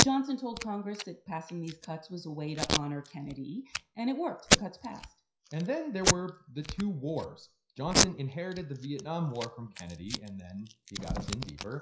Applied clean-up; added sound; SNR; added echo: classical method WPE with log-MMSE.